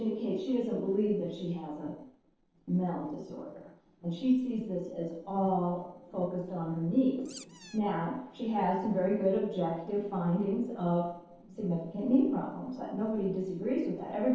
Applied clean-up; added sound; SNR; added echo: neural separator model SepFormer DNS4.